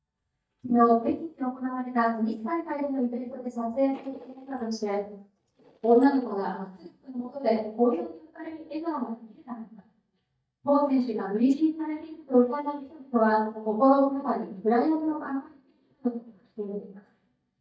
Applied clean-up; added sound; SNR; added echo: neural mask model DeepFilterNet 3.